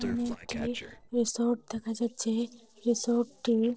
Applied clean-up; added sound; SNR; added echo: neural separator model SepFormer DNS4.